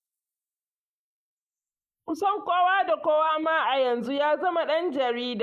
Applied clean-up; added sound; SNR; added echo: neural mask model Resemble Enhance denoiser.